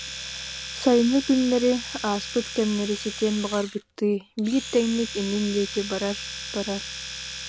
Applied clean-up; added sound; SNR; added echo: none; Domestic sounds, home sounds; 10 dB; none.